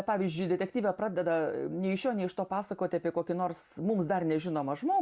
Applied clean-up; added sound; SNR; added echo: none; none; none; none.